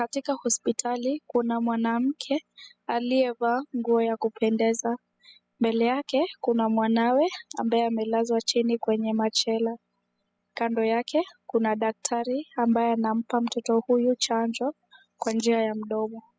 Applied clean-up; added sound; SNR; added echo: classical method spectral subtraction.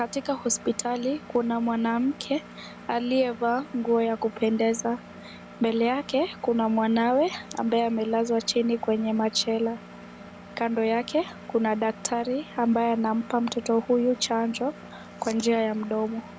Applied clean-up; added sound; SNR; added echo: none; Engine; 18 dB; none.